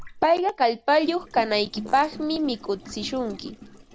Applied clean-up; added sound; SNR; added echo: none; Gurgling + Fart; 17 dB; none.